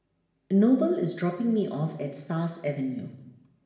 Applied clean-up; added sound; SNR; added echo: none; none; none; reverberation time 1.0 s.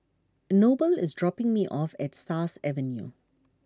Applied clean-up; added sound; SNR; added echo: none; none; none; none.